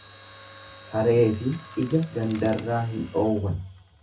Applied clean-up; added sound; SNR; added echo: none; Mechanisms; 18 dB; reverberation time 0.3 s.